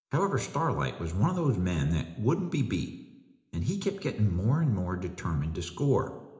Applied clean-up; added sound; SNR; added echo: none; none; none; reverberation time 0.8 s.